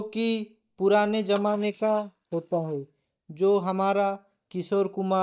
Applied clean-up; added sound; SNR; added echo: neural mask model DeepFilterNet 3.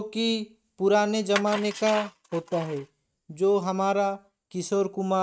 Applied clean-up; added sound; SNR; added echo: neural mask model RNNoise.